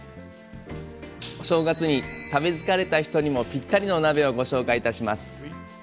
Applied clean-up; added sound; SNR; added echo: none; none; none; none.